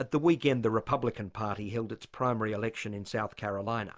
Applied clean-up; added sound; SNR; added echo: none; none; none; none.